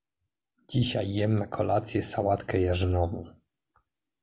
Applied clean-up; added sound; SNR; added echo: none; none; none; none.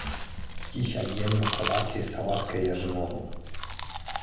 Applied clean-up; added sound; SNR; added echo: none; Chewing, mastication; 1 dB; reverberation time 0.9 s.